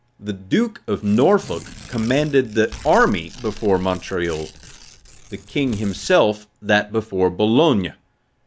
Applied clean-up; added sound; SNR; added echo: none; Tearing; 19 dB; none.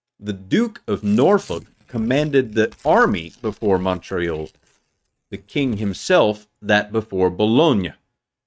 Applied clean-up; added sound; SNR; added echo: neural mask model RNNoise.